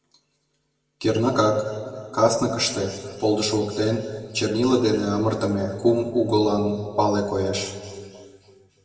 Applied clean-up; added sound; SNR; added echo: none; none; none; reverberation time 2.1 s.